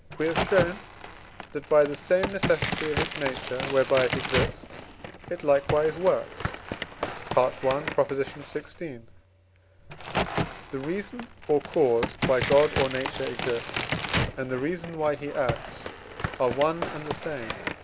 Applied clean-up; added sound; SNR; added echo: none; Crack; 5 dB; none.